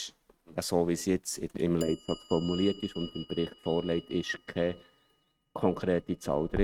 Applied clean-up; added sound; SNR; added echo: neural mask model RNNoise.